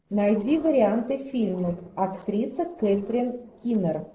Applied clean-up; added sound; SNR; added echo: neural separator model SepFormer DNS4.